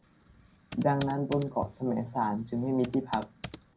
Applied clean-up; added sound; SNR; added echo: none; Computer keyboard; 15 dB; reverberation time 0.2 s.